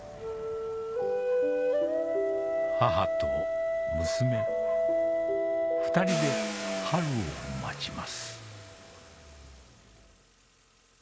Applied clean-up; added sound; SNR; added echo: none; Car; 14 dB; none.